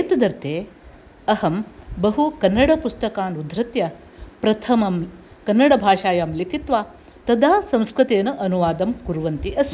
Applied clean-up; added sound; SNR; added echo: none; none; none; none.